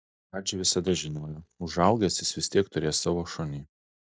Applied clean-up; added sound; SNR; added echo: neural mask model DeepFilterNet 3.